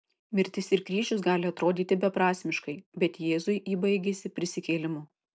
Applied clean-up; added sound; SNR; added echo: none; none; none; none.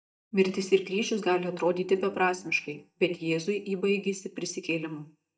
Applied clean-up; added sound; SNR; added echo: neural mask model DeepFilterNet 3.